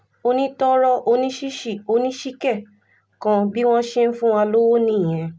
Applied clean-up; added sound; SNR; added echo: none; none; none; none.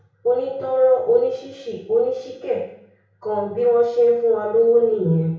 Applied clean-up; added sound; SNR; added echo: none; none; none; reverberation time 0.6 s.